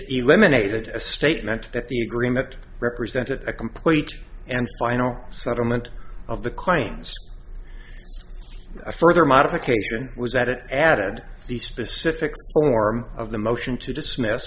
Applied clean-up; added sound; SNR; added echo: none; none; none; none.